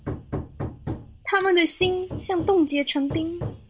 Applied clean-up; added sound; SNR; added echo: none; Hammer; 10 dB; none.